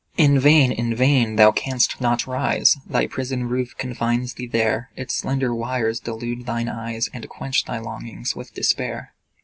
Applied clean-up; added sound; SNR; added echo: none; none; none; none.